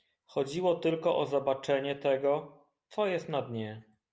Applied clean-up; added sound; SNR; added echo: none; none; none; none.